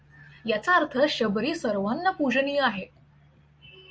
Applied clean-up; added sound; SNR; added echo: none; none; none; none.